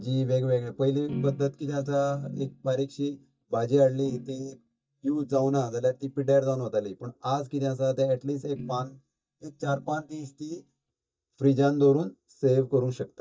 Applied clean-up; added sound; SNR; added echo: neural mask model DeepFilterNet 3.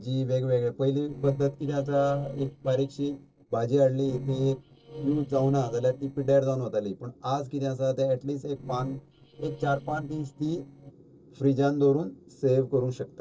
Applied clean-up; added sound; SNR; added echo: neural separator model SepFormer DNS4.